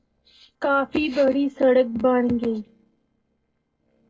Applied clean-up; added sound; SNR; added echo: neural separator model SepFormer DNS4.